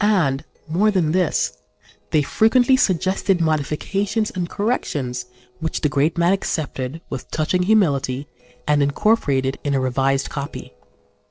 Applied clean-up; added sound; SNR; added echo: neural separator model SepFormer DNS4.